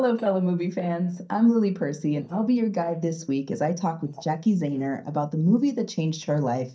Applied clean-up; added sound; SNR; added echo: neural mask model DeepFilterNet 3.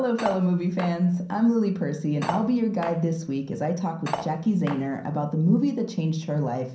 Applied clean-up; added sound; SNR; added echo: none; Cutlery, silverware; 11 dB; reverberation time 0.6 s.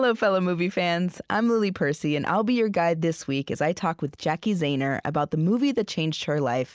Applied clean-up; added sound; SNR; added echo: none; none; none; none.